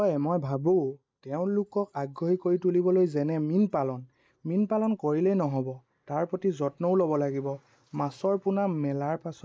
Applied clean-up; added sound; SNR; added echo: neural mask model Resemble Enhance denoiser.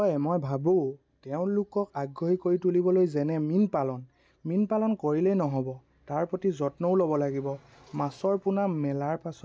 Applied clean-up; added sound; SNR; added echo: none; none; none; none.